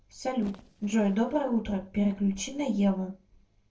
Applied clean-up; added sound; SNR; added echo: neural separator model SepFormer DNS4.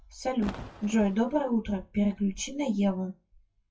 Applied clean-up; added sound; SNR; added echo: classical method WPE with log-MMSE.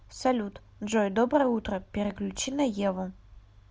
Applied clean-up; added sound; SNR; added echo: none; none; none; none.